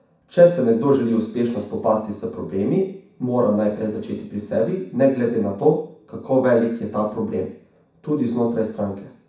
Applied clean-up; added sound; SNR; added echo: none; none; none; reverberation time 0.6 s.